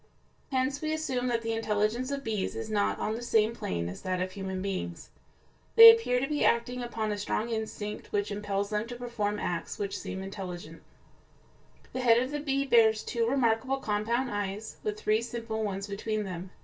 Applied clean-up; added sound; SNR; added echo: none; none; none; reverberation time 0.1 s.